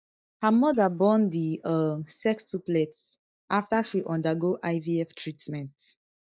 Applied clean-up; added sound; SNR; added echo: neural mask model DeepFilterNet 3.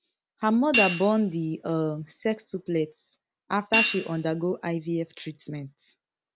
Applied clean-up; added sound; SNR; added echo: none; Hi-hat; 4 dB; none.